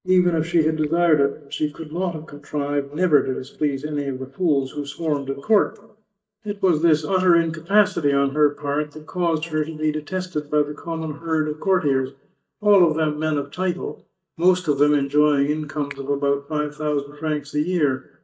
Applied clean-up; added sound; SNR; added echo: neural mask model DeepFilterNet 3.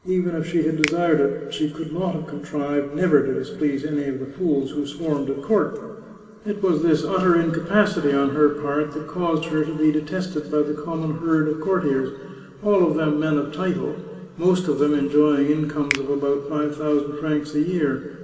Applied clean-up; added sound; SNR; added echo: none; Finger snapping; 13 dB; reverberation time 2.1 s.